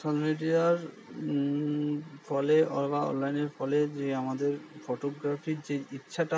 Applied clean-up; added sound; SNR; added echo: none; none; none; none.